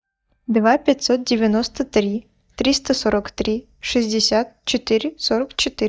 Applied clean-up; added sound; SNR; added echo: neural mask model DeepFilterNet 3.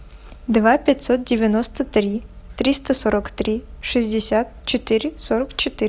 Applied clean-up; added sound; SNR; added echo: none; none; none; none.